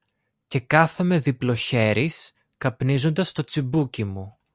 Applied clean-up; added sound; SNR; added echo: none; none; none; none.